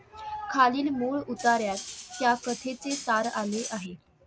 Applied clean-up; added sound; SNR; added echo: none; Cutlery, silverware; 13 dB; none.